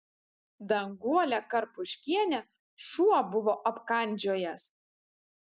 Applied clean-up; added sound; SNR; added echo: none; none; none; none.